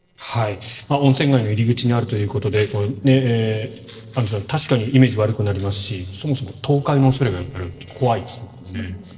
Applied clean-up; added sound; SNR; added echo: neural separator model SepFormer DNS4.